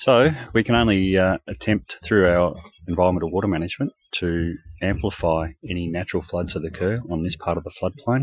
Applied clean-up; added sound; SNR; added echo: classical method Wiener filter.